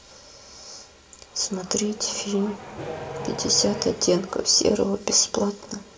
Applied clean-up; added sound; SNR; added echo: none; Accelerating, revving, vroom; 11 dB; reverberation time 0.1 s.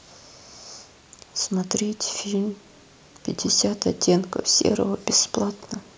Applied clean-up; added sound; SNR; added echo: none; none; none; none.